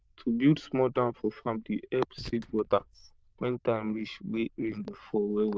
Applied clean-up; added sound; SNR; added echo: neural diffusion model UNIVERSE++.